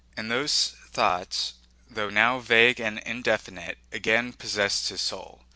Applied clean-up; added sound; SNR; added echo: none; none; none; none.